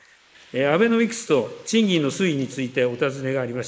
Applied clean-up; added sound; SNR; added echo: neural mask model Resemble Enhance denoiser.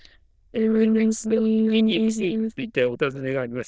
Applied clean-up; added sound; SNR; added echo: neural diffusion model UNIVERSE++.